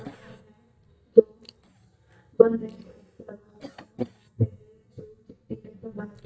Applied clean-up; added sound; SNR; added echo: neural mask model DeepFilterNet 3.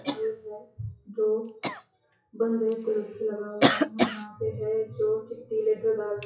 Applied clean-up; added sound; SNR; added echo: classical method WPE with log-MMSE.